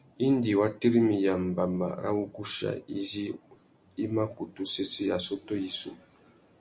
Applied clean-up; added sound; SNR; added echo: none; none; none; none.